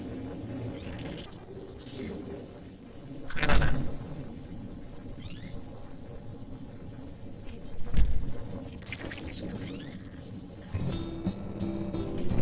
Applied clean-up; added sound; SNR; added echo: neural separator model SepFormer DNS4.